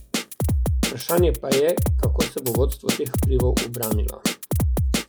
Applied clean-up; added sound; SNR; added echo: classical method log-MMSE.